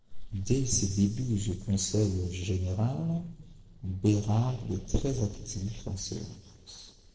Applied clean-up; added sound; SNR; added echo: neural separator model SepFormer DNS4.